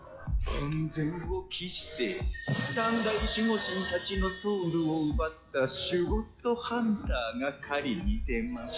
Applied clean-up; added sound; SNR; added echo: classical method log-MMSE.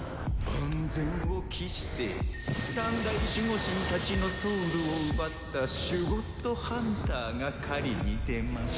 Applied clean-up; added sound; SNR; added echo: none; Bell; 16 dB; none.